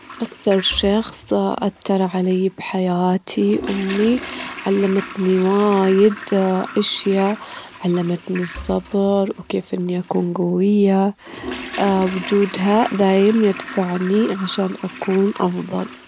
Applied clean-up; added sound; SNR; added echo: none; Toilet flush; 15 dB; none.